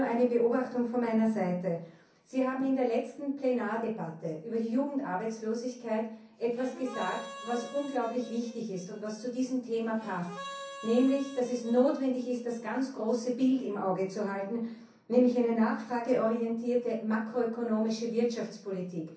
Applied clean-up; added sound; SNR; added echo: none; Harmonica; 15 dB; reverberation time 0.6 s.